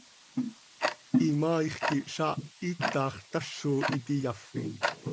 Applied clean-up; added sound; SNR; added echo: neural mask model Resemble Enhance denoiser.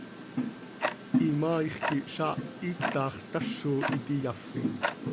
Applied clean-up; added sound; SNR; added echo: none; Tick-tock; 1 dB; none.